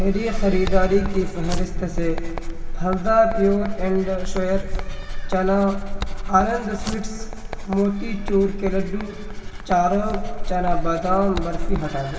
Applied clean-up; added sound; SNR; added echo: none; Writing; 15 dB; reverberation time 2.4 s.